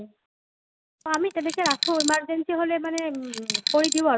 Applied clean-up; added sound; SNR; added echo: none; Coin (dropping); 5 dB; none.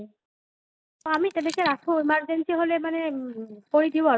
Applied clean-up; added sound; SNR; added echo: neural mask model DeepFilterNet 3.